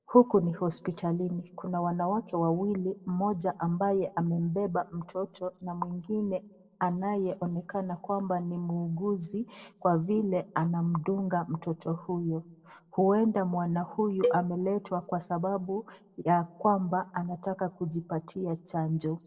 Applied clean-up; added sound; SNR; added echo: neural separator model SepFormer DNS4.